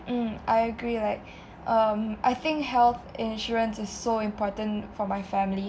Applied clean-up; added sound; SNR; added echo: none; none; none; none.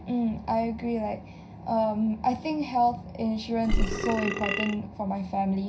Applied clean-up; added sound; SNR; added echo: none; Burping, eructation; 0 dB; reverberation time 0.4 s.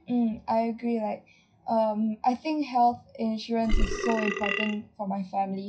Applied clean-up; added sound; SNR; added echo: classical method WPE with log-MMSE.